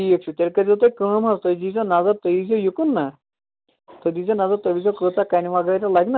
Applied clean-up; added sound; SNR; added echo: none; none; none; none.